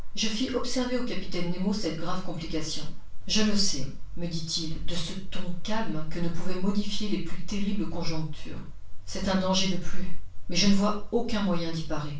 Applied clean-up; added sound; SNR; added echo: none; none; none; reverberation time 0.3 s.